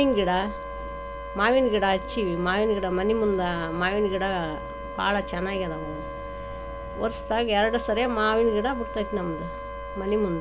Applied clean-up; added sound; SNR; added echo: none; Wind instrument, woodwind instrument; 10 dB; none.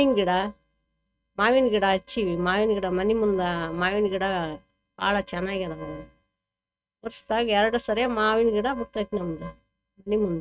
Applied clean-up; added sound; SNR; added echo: neural mask model RNNoise.